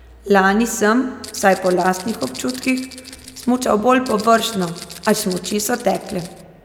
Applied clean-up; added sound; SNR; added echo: none; Rattle (instrument); 17 dB; none.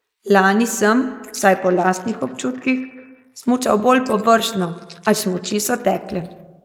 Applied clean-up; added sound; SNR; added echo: neural mask model Resemble Enhance denoiser.